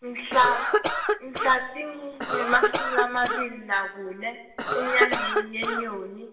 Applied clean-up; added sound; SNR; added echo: none; Cough; 0 dB; reverberation time 1.0 s.